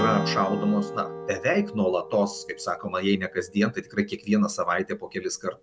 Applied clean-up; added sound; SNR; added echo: none; Strum; 10 dB; none.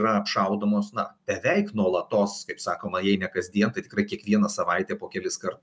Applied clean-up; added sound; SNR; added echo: none; none; none; none.